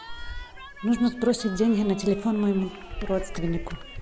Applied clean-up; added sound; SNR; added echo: none; Cheering; 18 dB; none.